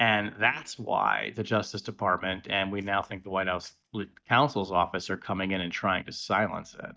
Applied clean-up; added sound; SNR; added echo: neural mask model DeepFilterNet 3.